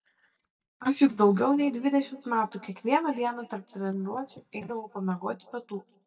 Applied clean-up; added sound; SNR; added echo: neural mask model DeepFilterNet 3.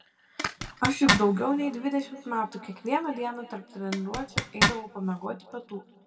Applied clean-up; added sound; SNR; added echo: none; Zipper (clothing); -1 dB; reverberation time 1.4 s.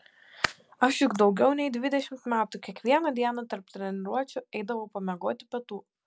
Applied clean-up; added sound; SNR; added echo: none; none; none; none.